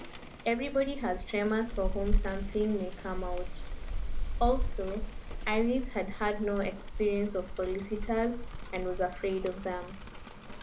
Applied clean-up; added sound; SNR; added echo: none; Rain; 1 dB; none.